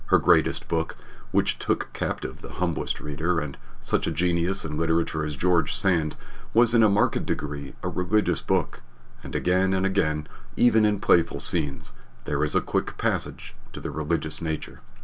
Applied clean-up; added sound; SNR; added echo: none; none; none; none.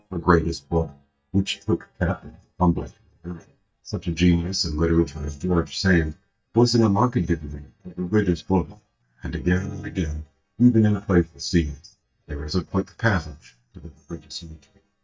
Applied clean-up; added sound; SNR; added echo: neural mask model DeepFilterNet 3.